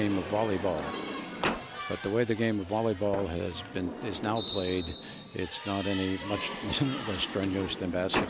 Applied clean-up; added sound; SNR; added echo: none; Sliding door; 8 dB; none.